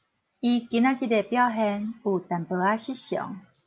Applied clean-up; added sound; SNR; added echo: none; none; none; none.